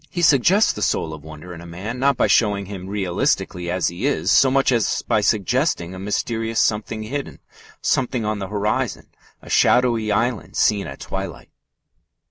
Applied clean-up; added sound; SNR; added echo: none; none; none; none.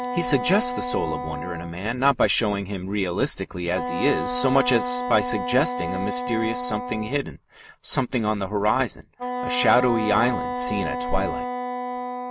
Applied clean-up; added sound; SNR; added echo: none; Wind instrument, woodwind instrument; 6 dB; none.